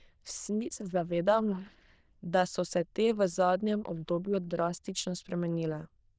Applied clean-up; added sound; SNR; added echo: neural diffusion model UNIVERSE++.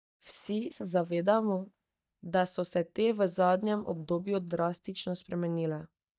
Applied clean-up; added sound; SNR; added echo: neural mask model DeepFilterNet 3.